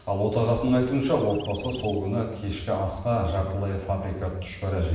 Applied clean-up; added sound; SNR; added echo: none; Chirp, tweet; 18 dB; reverberation time 1.0 s.